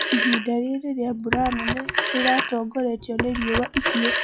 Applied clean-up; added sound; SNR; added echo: classical method log-MMSE.